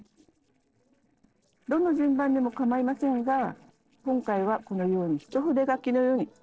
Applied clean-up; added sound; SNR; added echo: neural separator model SepFormer DNS4.